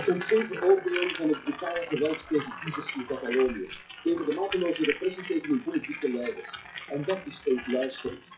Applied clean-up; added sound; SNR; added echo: classical method WPE with log-MMSE.